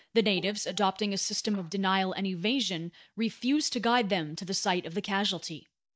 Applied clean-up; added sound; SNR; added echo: neural mask model DeepFilterNet 3.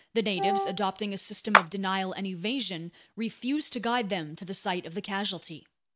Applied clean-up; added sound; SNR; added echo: none; Wind instrument, woodwind instrument + Clapping; -2 dB; none.